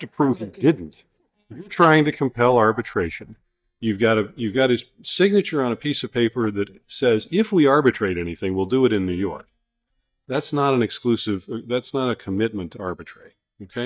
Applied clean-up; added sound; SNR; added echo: neural mask model DeepFilterNet 3.